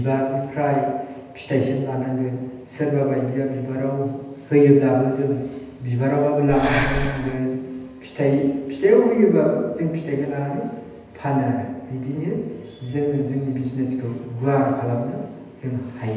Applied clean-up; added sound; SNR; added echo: none; Breathing; 6 dB; reverberation time 1.1 s.